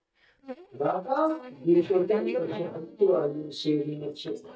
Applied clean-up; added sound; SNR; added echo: neural mask model DeepFilterNet 3.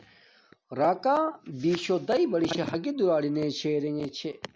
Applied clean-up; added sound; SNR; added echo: none; none; none; none.